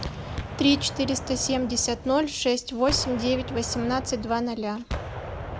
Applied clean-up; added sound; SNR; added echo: none; Gunshot, gunfire; 8 dB; none.